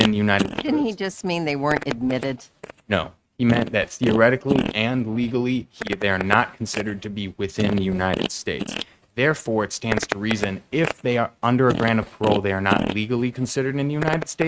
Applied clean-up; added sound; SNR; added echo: neural mask model RNNoise.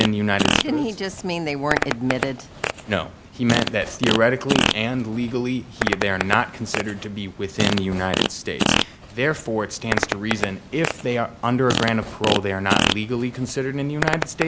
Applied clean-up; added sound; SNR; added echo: none; Fart; 2 dB; none.